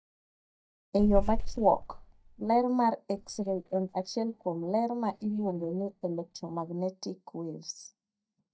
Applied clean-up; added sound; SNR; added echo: neural mask model DeepFilterNet 3.